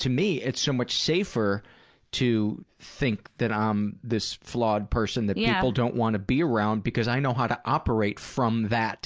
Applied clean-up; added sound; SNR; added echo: none; none; none; none.